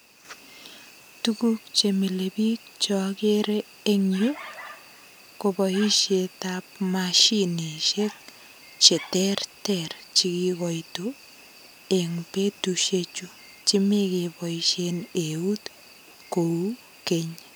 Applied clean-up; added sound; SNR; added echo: none; none; none; none.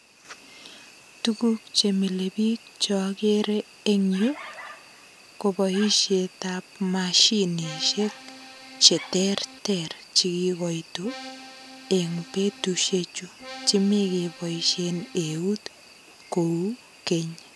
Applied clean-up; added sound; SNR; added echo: none; Accordion; 18 dB; none.